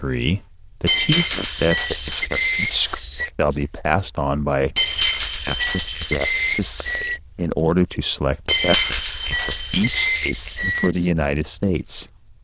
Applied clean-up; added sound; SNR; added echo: neural diffusion model UNIVERSE++.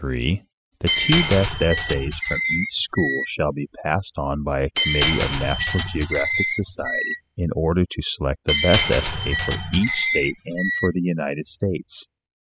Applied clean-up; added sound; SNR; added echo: classical method spectral subtraction.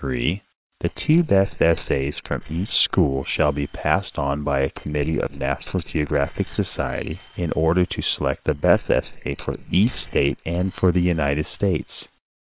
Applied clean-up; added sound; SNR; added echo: neural separator model SepFormer WHAM!.